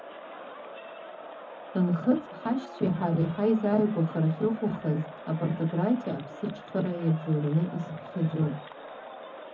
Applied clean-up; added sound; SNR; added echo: none; Crowd; 14 dB; reverberation time 0.4 s.